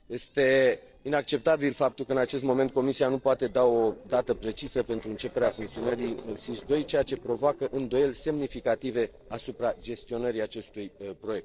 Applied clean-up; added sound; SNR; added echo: neural separator model SepFormer DNS4.